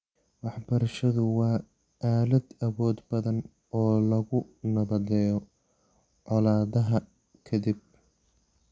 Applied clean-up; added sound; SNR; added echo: none; none; none; none.